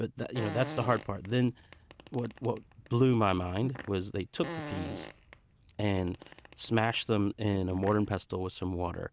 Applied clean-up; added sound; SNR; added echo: none; Fart; 14 dB; none.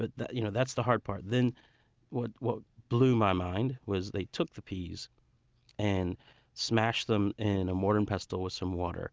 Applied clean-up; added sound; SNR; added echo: none; none; none; none.